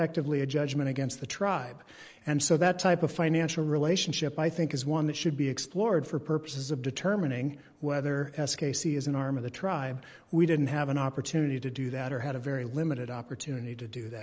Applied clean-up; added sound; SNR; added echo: none; none; none; none.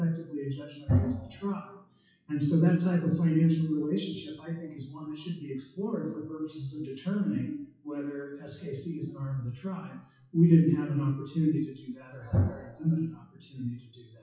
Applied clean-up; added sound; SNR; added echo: classical method WPE with log-MMSE.